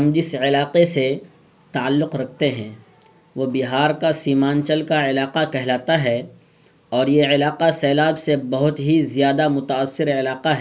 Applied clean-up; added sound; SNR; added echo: none; none; none; none.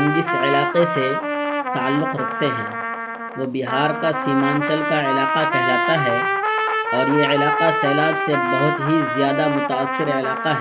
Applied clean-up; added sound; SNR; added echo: none; Trumpet; 0 dB; none.